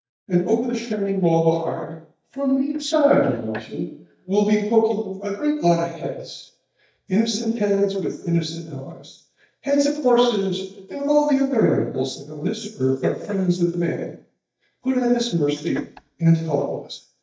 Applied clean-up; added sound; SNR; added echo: neural mask model DeepFilterNet 3.